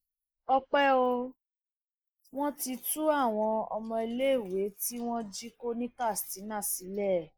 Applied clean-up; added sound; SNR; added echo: neural mask model Resemble Enhance denoiser.